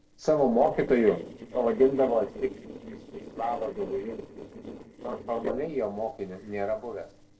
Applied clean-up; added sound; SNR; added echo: neural separator model SepFormer DNS4.